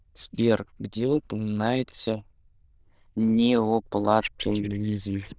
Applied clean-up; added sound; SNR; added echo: neural diffusion model UNIVERSE++.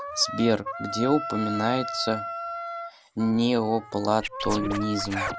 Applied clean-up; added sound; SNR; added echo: none; Wind instrument, woodwind instrument + Scratching (performance technique); 7 dB; none.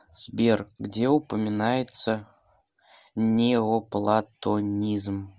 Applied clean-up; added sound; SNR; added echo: none; none; none; none.